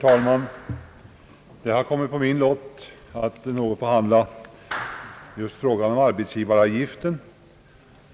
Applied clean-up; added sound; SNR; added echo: none; Clapping; 16 dB; none.